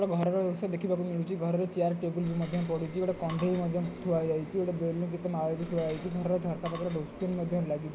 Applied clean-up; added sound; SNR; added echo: none; Cutlery, silverware / Dishes, pots, and pans; 19 dB; none.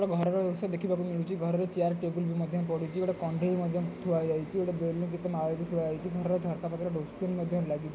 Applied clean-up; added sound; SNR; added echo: none; none; none; none.